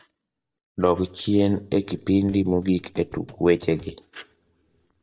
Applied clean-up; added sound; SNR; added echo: neural mask model DeepFilterNet 3.